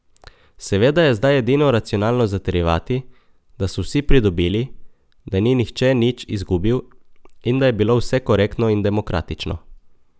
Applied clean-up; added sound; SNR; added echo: none; none; none; none.